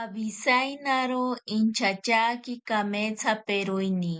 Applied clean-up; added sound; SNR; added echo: none; none; none; none.